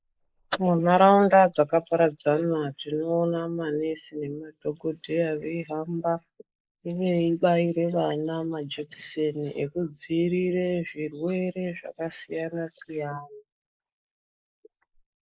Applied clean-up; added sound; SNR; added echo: neural mask model Resemble Enhance denoiser.